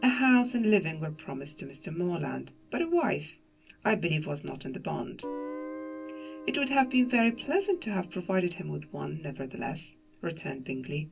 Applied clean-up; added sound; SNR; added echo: none; Guitar; 16 dB; reverberation time 0.3 s.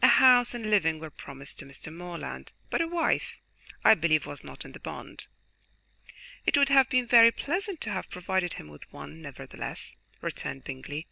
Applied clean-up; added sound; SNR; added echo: none; none; none; none.